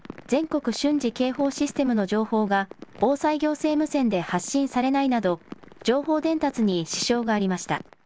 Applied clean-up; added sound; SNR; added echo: none; none; none; none.